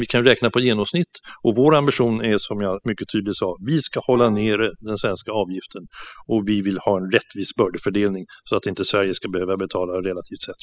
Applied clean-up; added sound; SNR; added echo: classical method spectral subtraction.